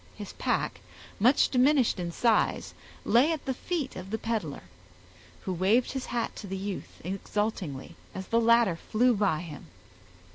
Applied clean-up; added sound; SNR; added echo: none; none; none; none.